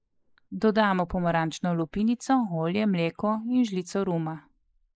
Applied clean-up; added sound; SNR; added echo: neural mask model Resemble Enhance denoiser.